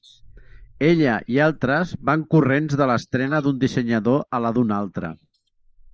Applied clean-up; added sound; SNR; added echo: neural mask model Resemble Enhance denoiser.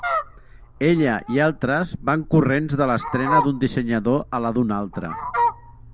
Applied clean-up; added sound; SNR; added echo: none; Fowl; 6 dB; none.